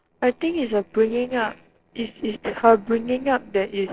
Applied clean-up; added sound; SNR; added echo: neural separator model SepFormer DNS4.